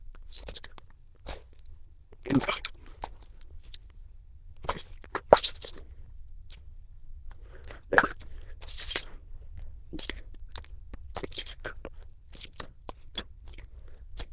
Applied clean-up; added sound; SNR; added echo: neural diffusion model UNIVERSE++.